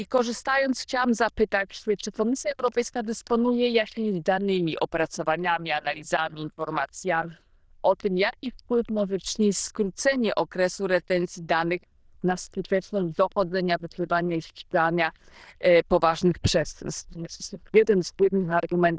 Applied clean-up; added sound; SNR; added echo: neural diffusion model UNIVERSE++.